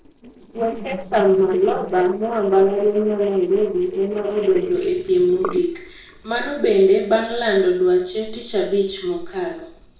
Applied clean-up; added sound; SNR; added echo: neural separator model SepFormer DNS4.